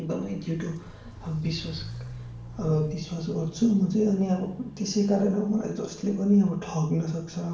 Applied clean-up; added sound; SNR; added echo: none; Walk, footsteps; 17 dB; reverberation time 0.6 s.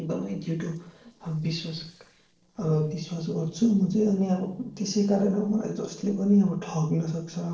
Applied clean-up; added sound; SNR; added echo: neural separator model SepFormer DNS4.